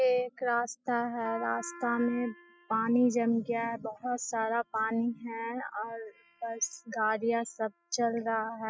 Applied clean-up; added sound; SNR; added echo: classical method spectral subtraction.